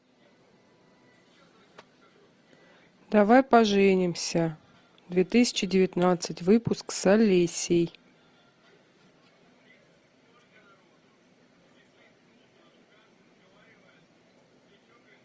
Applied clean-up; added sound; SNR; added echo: none; none; none; none.